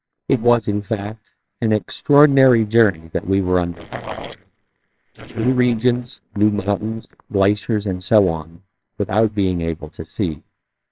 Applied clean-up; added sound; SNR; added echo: neural separator model SepFormer WHAMR!.